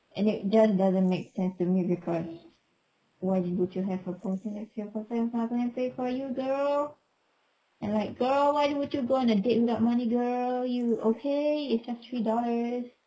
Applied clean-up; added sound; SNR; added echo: neural mask model Resemble Enhance denoiser.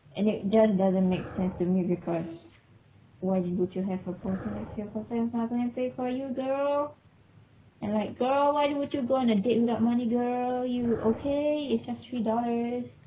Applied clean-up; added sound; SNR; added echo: none; Dog; 16 dB; none.